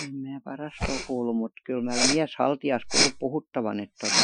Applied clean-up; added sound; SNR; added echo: classical method Wiener filter.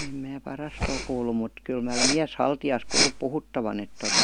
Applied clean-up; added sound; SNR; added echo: none; Respiratory sounds; 1 dB; none.